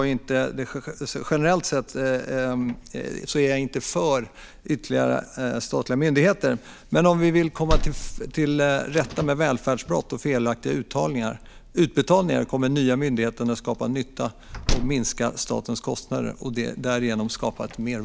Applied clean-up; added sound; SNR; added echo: none; Slam; 10 dB; none.